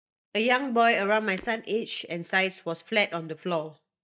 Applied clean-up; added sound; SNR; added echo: neural mask model DeepFilterNet 3.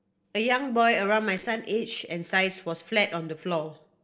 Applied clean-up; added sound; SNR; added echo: neural separator model SepFormer DNS4.